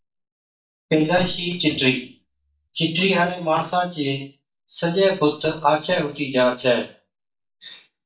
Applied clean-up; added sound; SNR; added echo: neural mask model DeepFilterNet 3.